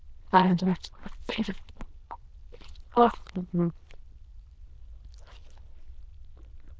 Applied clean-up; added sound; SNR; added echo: neural diffusion model UNIVERSE++.